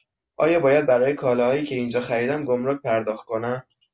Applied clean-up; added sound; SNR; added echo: none; none; none; none.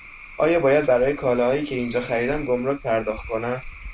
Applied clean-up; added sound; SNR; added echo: none; Cricket / Frog; 16 dB; none.